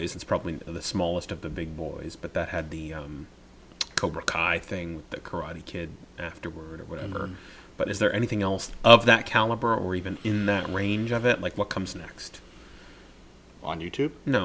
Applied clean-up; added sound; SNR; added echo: none; none; none; none.